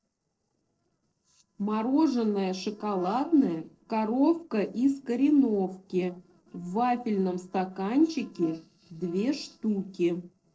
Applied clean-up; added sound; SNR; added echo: neural separator model SepFormer DNS4.